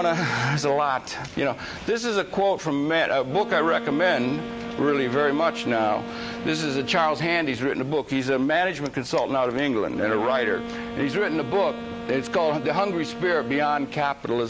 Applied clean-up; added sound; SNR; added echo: none; Wind instrument, woodwind instrument; 12 dB; none.